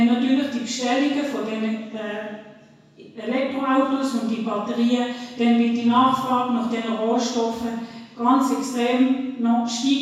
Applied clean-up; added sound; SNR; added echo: none; none; none; reverberation time 1.0 s.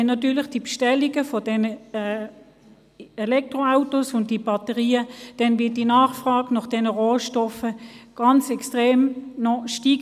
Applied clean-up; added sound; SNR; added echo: none; none; none; none.